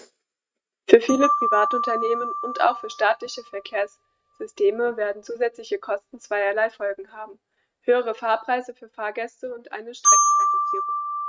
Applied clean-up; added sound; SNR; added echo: neural mask model RNNoise.